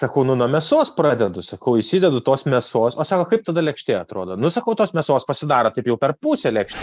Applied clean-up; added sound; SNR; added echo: none; none; none; none.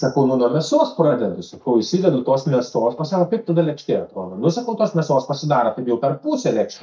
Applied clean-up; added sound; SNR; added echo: neural mask model DeepFilterNet 3.